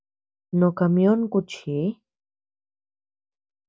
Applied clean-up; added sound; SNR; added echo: none; none; none; none.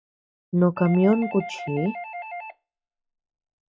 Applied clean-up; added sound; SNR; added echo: classical method log-MMSE.